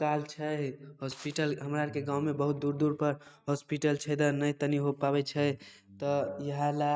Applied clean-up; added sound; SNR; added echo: neural mask model RNNoise.